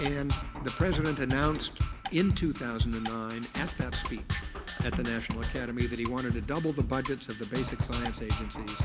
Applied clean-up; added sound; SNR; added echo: none; Percussion; 1 dB; none.